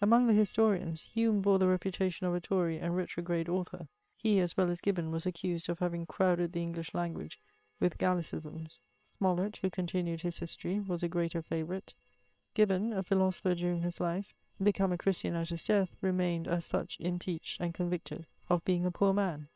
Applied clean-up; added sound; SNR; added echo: neural separator model SepFormer WHAM!.